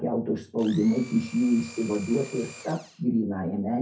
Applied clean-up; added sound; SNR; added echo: none; Domestic sounds, home sounds; 19 dB; reverberation time 0.3 s.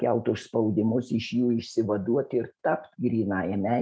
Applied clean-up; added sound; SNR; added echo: none; none; none; none.